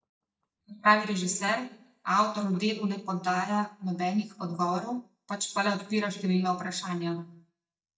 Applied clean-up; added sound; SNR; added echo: neural mask model DeepFilterNet 3.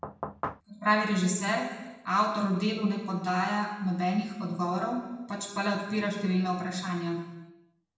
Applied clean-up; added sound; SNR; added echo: none; Knock / Wood; 7 dB; reverberation time 1.1 s.